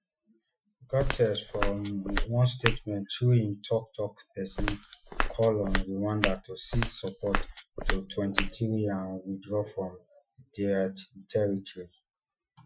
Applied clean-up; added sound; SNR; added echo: classical method Wiener filter.